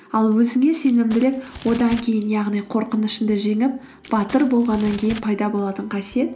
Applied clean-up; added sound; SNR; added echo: none; Crumpling, crinkling; 18 dB; none.